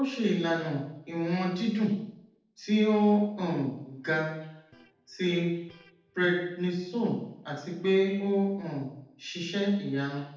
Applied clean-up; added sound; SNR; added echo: neural separator model SepFormer DNS4.